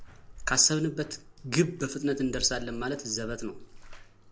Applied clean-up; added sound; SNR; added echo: none; Bathtub (filling or washing); 13 dB; none.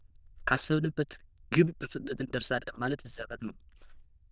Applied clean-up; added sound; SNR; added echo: neural diffusion model UNIVERSE++.